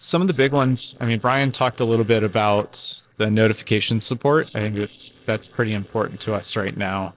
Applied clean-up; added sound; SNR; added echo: neural separator model SepFormer DNS4.